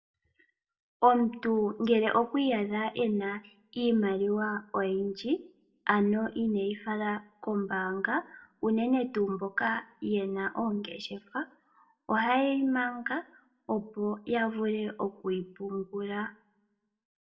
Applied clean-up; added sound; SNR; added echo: none; none; none; reverberation time 0.3 s.